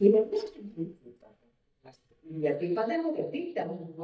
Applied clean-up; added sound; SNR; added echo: neural mask model DeepFilterNet 3.